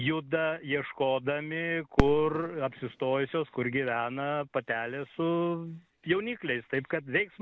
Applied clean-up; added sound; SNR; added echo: none; Fireworks; 9 dB; none.